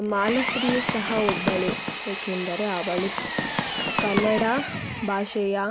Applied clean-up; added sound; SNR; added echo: none; Run + Engine; 1 dB; none.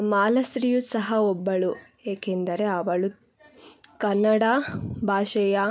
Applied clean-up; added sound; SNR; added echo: none; none; none; none.